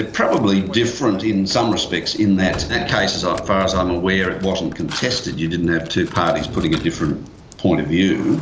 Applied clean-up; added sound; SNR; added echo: none; Thunder + Mechanisms; 14 dB; none.